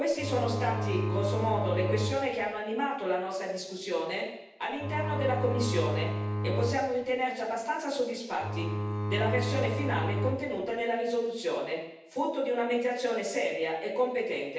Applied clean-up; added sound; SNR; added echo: none; Bowed string instrument; 1 dB; reverberation time 0.9 s.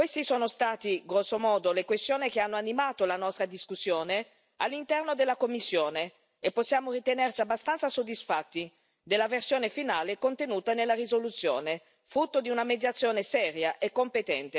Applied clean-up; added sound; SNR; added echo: none; none; none; none.